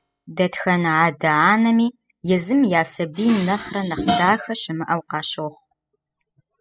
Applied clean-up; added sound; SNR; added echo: classical method spectral subtraction.